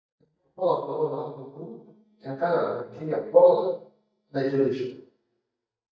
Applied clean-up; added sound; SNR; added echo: neural mask model DeepFilterNet 3.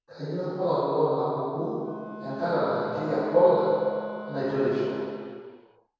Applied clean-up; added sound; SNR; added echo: none; Wind instrument, woodwind instrument; 15 dB; reverberation time 2.2 s.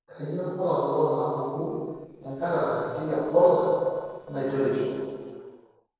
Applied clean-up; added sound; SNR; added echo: neural separator model SepFormer DNS4.